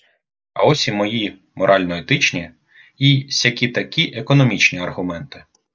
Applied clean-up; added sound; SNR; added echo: none; none; none; none.